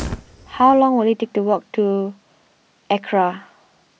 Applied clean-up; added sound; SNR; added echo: none; Fire; 18 dB; none.